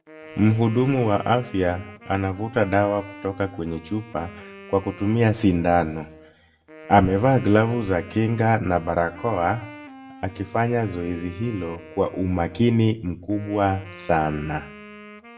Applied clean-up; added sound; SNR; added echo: none; Wind instrument, woodwind instrument; 19 dB; reverberation time 0.5 s.